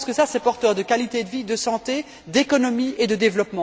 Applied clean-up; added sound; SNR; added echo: none; none; none; none.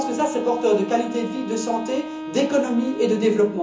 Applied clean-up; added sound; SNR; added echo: none; Wind instrument, woodwind instrument; 10 dB; reverberation time 0.8 s.